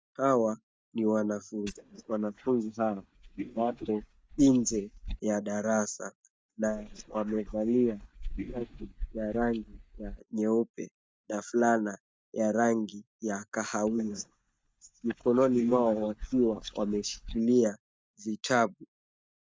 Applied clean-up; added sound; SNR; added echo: neural mask model DeepFilterNet 3.